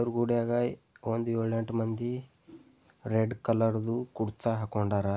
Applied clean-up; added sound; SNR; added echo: none; none; none; none.